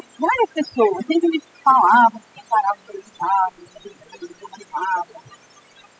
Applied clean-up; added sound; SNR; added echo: classical method spectral subtraction.